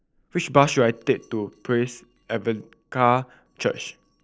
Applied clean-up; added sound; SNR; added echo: neural separator model SepFormer DNS4.